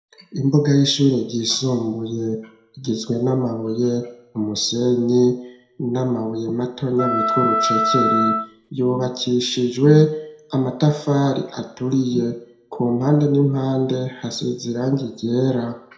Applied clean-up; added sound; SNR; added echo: none; Wind instrument, woodwind instrument; 1 dB; reverberation time 0.5 s.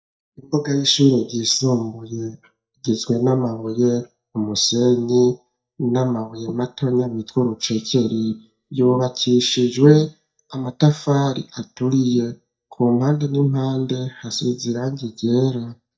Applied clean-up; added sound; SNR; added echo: neural mask model DeepFilterNet 3.